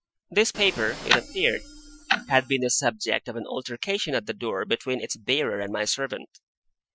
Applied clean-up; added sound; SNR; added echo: classical method Wiener filter.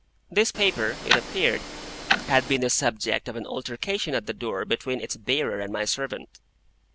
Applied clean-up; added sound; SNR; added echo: none; Tick-tock; 2 dB; none.